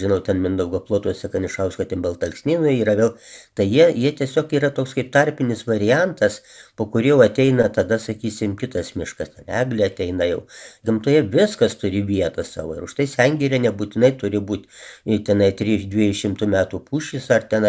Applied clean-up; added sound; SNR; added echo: none; none; none; none.